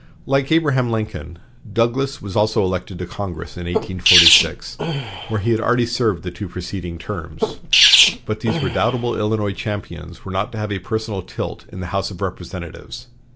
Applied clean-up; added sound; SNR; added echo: none; Sneeze; -1 dB; none.